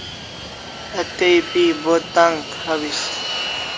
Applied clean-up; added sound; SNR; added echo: none; Fixed-wing aircraft, airplane; 9 dB; none.